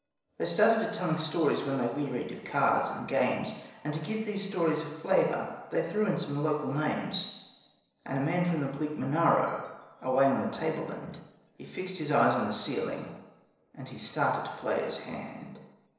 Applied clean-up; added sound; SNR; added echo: neural separator model SepFormer DNS4.